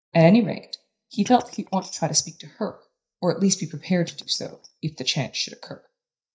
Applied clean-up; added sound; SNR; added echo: neural mask model DeepFilterNet 3.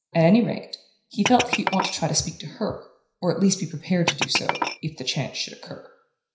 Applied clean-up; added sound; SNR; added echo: none; Glass; 7 dB; reverberation time 0.5 s.